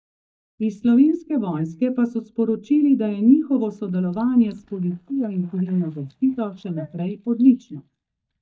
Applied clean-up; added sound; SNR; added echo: neural mask model DeepFilterNet 3.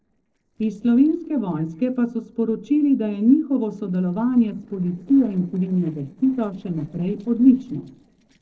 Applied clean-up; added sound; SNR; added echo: neural separator model SepFormer DNS4.